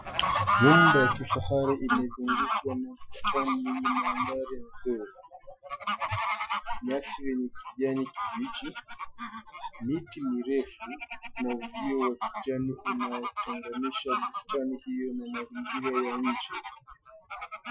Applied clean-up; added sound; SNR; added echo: classical method Wiener filter.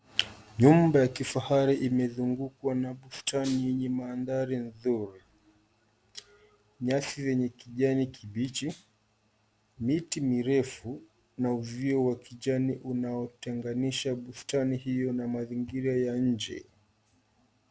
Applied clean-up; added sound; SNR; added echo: none; none; none; none.